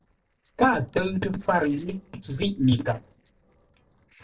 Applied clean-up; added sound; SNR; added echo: neural separator model SepFormer DNS4.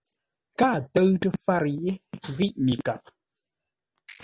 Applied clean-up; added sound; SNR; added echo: none; none; none; none.